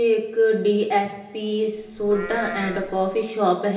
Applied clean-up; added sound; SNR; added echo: none; Livestock, farm animals, working animals; 14 dB; reverberation time 1.1 s.